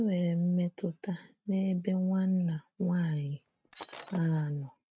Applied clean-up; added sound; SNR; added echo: neural mask model RNNoise.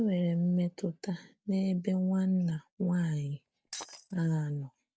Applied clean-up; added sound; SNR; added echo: neural mask model DeepFilterNet 3.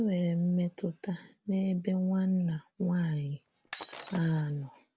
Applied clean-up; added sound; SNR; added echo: none; Shatter; 14 dB; none.